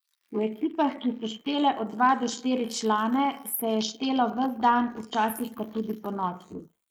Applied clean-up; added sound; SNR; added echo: neural mask model Resemble Enhance denoiser.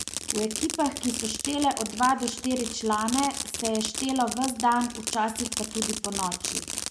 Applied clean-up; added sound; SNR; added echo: none; Fireworks; 5 dB; none.